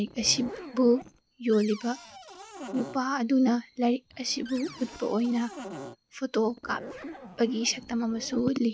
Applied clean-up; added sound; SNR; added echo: none; Cupboard open or close + Zipper (clothing); 16 dB; none.